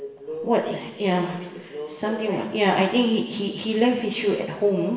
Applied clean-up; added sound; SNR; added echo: none; none; none; reverberation time 1.2 s.